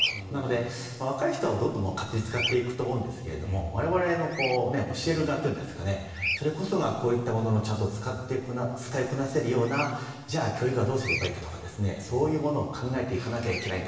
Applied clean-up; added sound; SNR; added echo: none; Bird vocalization, bird call, bird song; 11 dB; reverberation time 1.2 s.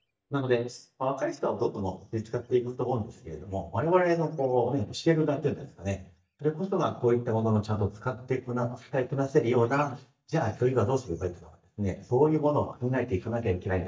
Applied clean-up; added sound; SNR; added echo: neural mask model DeepFilterNet 3.